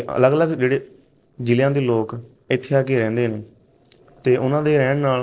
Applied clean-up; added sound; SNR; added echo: neural separator model SepFormer DNS4.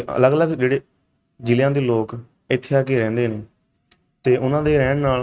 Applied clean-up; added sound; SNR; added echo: neural mask model RNNoise.